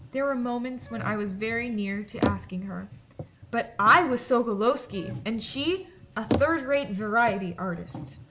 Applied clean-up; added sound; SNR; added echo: none; Bicycle; 9 dB; none.